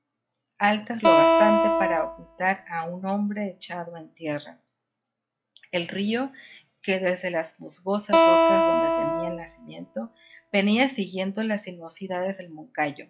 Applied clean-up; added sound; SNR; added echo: classical method log-MMSE.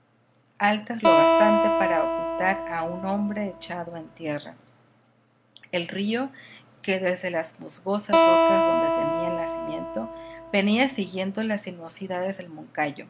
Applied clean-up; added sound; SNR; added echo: none; Acoustic guitar; -5 dB; none.